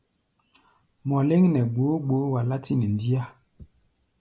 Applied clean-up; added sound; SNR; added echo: none; none; none; none.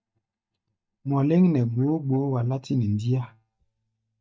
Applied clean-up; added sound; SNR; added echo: neural mask model DeepFilterNet 3.